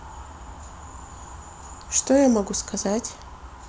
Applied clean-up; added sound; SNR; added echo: none; none; none; none.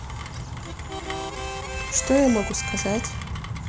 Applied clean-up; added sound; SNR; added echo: none; Rain + Harmonica; 5 dB; none.